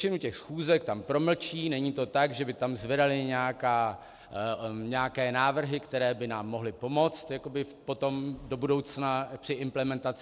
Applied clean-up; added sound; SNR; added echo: none; none; none; none.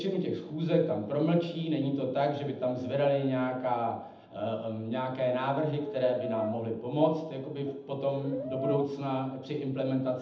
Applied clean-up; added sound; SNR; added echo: none; Brass instrument; 8 dB; reverberation time 0.8 s.